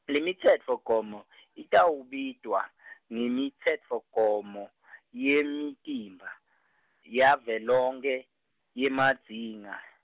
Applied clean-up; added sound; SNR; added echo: none; none; none; none.